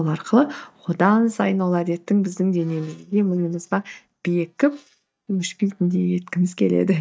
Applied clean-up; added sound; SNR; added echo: neural mask model DeepFilterNet 3.